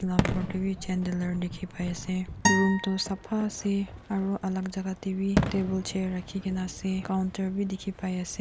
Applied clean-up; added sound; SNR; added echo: none; Fireworks + Acoustic guitar; 4 dB; none.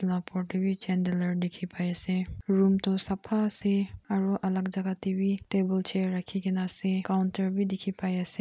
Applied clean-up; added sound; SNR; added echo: none; none; none; none.